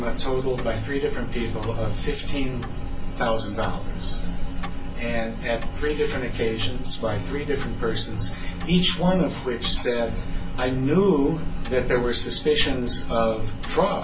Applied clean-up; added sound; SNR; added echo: none; Tick-tock; 19 dB; reverberation time 0.2 s.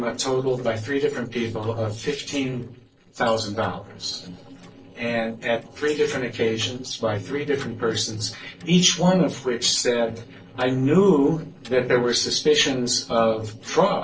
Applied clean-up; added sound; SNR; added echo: neural separator model SepFormer DNS4.